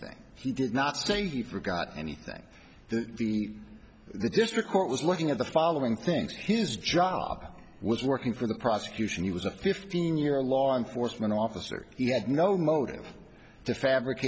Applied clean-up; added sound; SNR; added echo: none; none; none; none.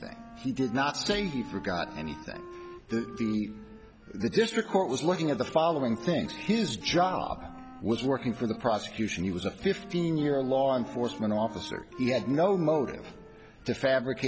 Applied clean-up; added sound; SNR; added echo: none; Wind instrument, woodwind instrument; 18 dB; none.